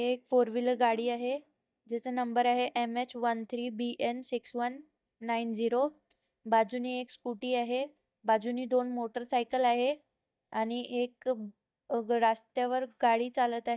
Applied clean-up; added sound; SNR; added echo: neural mask model DeepFilterNet 3.